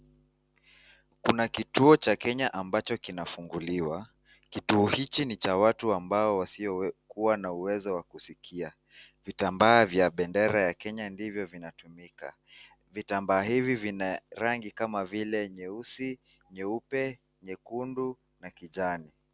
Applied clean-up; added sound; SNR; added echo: none; none; none; none.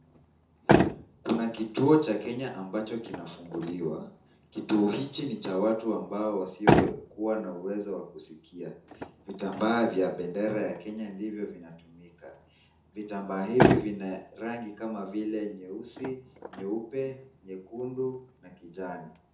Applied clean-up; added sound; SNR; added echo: none; Motor vehicle (road); 1 dB; reverberation time 0.5 s.